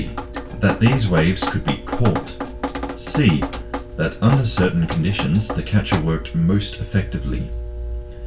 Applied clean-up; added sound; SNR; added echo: none; Drip; 7 dB; reverberation time 0.1 s.